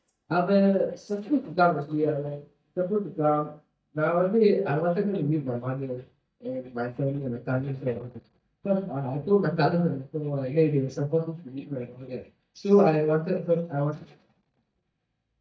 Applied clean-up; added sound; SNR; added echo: neural mask model DeepFilterNet 3.